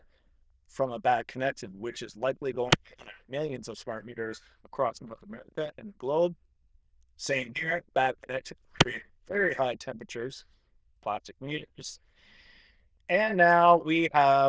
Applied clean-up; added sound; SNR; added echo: neural diffusion model UNIVERSE++.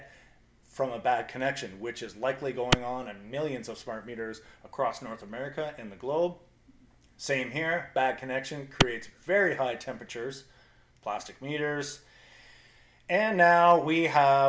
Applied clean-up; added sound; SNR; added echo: none; Clapping; -3 dB; none.